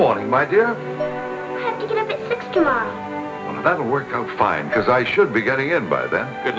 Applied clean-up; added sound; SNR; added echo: none; Dishes, pots, and pans; 11 dB; none.